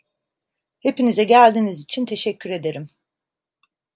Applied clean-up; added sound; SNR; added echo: none; none; none; none.